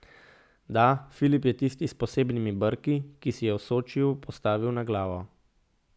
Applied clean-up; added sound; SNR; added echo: none; none; none; none.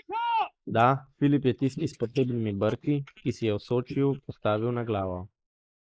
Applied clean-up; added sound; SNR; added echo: neural mask model Resemble Enhance denoiser.